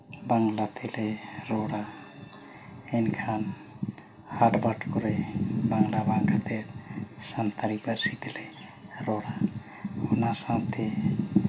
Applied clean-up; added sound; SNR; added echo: none; none; none; reverberation time 0.2 s.